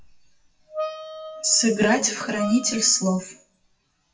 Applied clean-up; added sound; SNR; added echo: classical method WPE with log-MMSE.